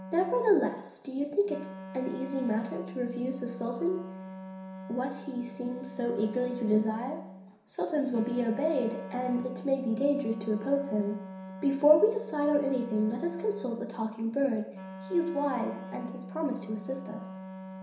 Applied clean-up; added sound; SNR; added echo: none; Wind instrument, woodwind instrument; 12 dB; reverberation time 0.7 s.